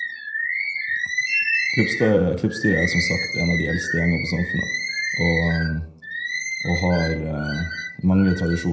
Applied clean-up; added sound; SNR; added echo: none; Bird; 3 dB; reverberation time 0.8 s.